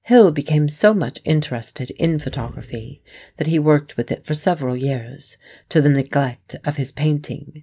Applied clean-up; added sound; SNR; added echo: neural mask model DeepFilterNet 3.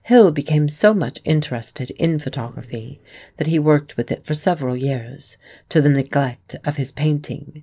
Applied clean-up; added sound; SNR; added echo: neural separator model SepFormer DNS4.